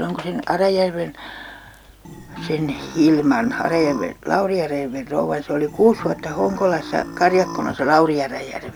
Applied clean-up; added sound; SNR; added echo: none; Burping, eructation; 14 dB; none.